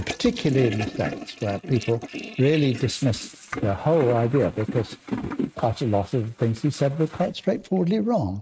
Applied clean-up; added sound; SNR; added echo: neural mask model RNNoise.